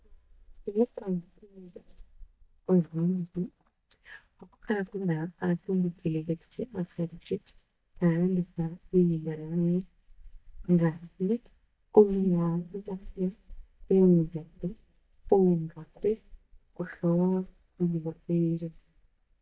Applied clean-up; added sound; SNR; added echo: neural mask model DeepFilterNet 3.